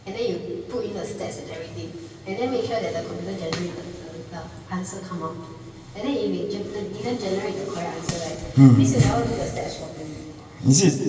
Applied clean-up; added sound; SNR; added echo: none; none; none; reverberation time 2.4 s.